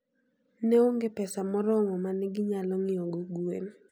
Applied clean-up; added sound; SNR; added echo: none; none; none; none.